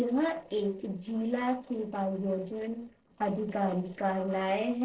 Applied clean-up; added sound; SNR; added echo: neural separator model SepFormer DNS4.